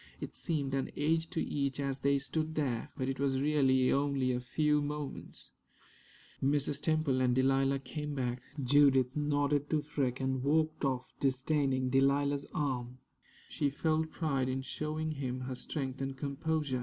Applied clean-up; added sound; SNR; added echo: none; none; none; none.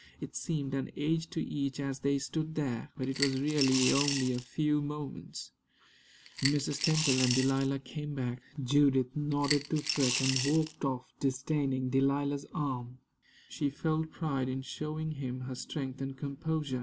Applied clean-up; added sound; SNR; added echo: none; Coin (dropping) / Glass; 4 dB; none.